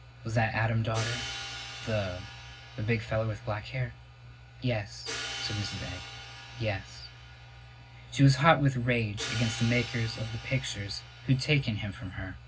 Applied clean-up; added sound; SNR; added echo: none; Hi-hat; 13 dB; reverberation time 0.4 s.